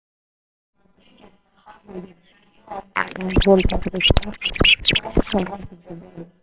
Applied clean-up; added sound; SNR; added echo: neural separator model SepFormer WHAMR!.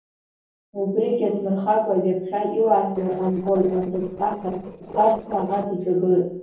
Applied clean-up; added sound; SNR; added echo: neural separator model SepFormer DNS4.